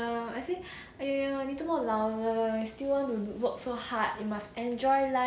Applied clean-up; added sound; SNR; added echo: none; none; none; none.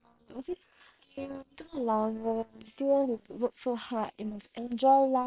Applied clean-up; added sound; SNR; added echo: neural separator model SepFormer WHAM!.